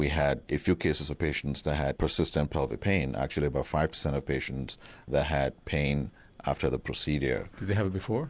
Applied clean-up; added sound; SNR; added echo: none; none; none; none.